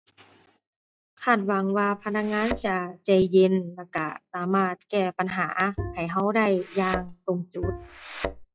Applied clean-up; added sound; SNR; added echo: classical method log-MMSE.